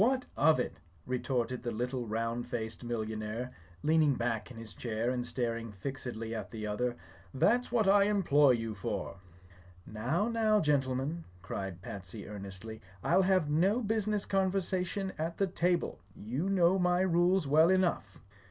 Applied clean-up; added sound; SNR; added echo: none; none; none; none.